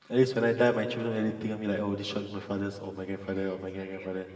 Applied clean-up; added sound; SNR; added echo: none; none; none; reverberation time 2.7 s.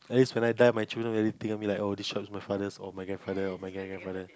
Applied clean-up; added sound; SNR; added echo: none; none; none; none.